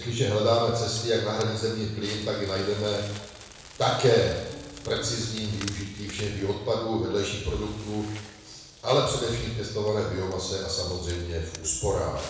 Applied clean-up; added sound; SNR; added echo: none; Crackle; 17 dB; reverberation time 1.0 s.